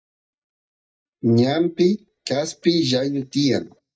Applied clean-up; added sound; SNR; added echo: neural mask model DeepFilterNet 3.